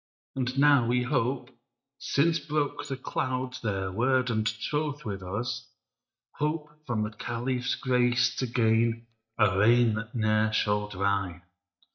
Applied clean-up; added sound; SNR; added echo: neural mask model DeepFilterNet 3.